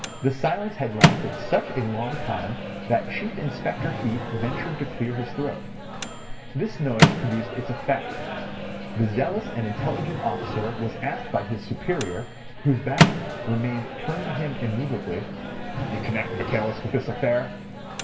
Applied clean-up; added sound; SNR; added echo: none; Microwave oven; 1 dB; reverberation time 0.8 s.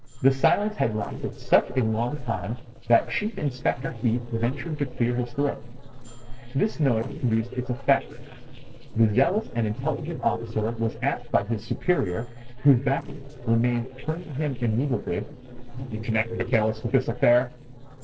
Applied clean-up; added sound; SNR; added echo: neural separator model SepFormer DNS4.